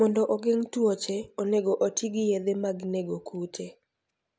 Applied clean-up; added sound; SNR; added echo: none; none; none; none.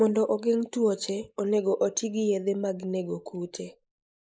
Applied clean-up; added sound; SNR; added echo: neural mask model Resemble Enhance denoiser.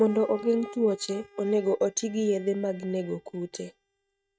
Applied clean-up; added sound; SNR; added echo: neural mask model RNNoise.